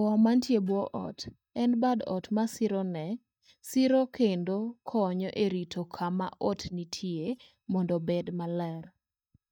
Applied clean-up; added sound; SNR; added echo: neural mask model DeepFilterNet 3.